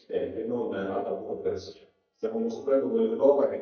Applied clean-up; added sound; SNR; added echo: neural mask model DeepFilterNet 3.